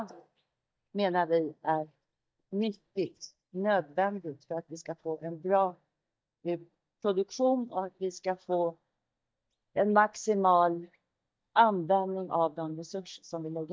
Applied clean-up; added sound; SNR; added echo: neural mask model DeepFilterNet 3.